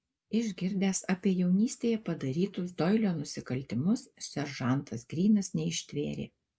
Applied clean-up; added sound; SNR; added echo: none; none; none; none.